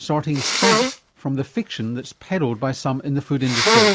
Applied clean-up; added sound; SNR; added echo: none; Sneeze; -1 dB; none.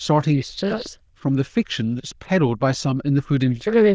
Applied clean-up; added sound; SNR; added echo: neural diffusion model UNIVERSE++.